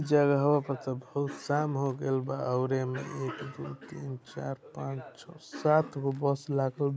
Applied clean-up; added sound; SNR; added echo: none; Cough; 18 dB; none.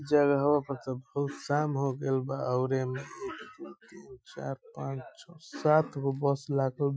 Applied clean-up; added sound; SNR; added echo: classical method Wiener filter.